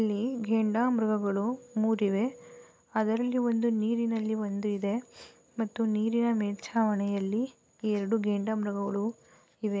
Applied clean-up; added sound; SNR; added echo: none; none; none; none.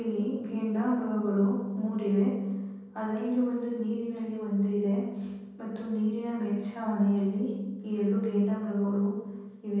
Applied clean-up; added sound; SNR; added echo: none; none; none; reverberation time 1.3 s.